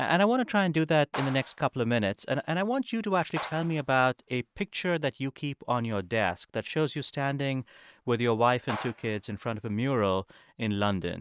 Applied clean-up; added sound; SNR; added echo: neural mask model RNNoise.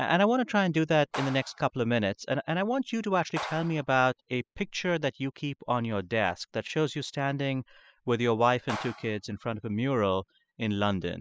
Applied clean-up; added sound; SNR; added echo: classical method spectral subtraction.